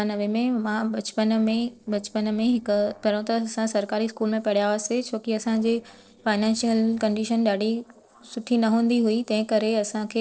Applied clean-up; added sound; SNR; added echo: neural separator model SepFormer DNS4.